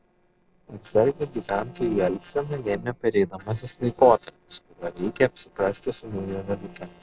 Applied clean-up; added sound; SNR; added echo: neural separator model SepFormer DNS4.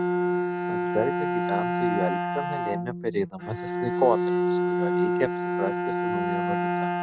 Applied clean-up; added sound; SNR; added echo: neural mask model RNNoise.